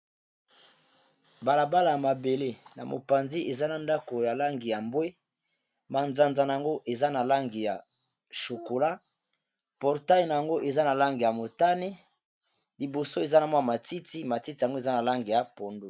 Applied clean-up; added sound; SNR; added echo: none; none; none; none.